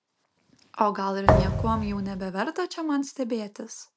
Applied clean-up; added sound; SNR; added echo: none; Thump, thud; -4 dB; none.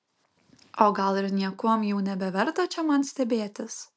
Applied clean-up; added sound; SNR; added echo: none; none; none; none.